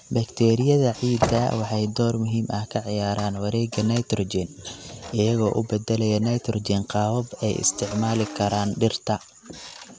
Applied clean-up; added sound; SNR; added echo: none; none; none; none.